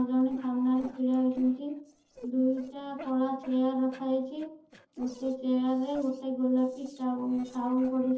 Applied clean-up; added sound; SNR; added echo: neural separator model SepFormer DNS4.